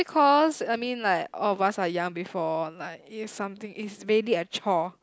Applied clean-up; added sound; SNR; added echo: none; none; none; none.